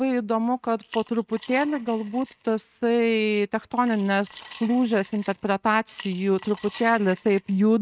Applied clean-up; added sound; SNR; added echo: neural mask model RNNoise.